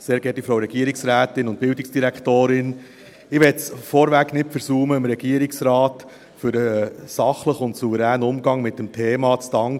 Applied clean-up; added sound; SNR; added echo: none; none; none; none.